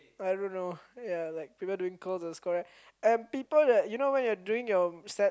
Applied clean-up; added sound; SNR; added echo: none; none; none; none.